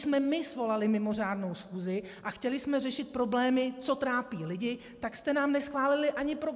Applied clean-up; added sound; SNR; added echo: none; none; none; none.